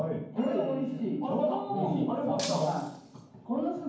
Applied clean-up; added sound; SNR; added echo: none; Shatter; 12 dB; reverberation time 0.9 s.